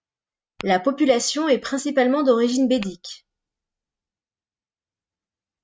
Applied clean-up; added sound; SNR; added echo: neural mask model RNNoise.